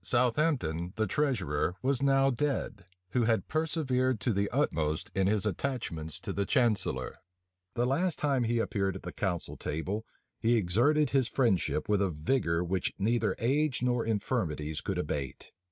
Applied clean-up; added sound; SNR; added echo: none; none; none; none.